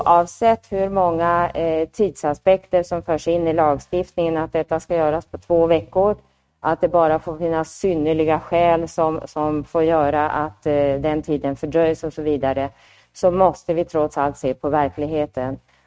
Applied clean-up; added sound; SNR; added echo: neural mask model RNNoise.